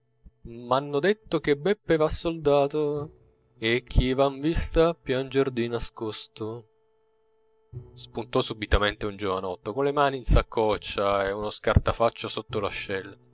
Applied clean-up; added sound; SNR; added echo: neural separator model SepFormer DNS4.